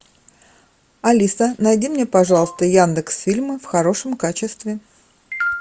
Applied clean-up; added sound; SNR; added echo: none; none; none; none.